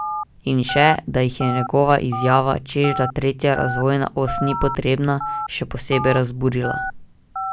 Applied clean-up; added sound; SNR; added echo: none; Telephone; 9 dB; none.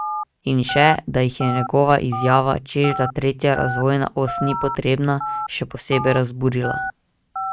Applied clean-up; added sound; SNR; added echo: neural mask model RNNoise.